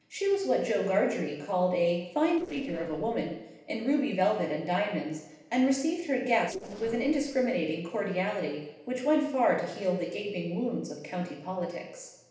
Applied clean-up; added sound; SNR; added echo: neural separator model SepFormer DNS4.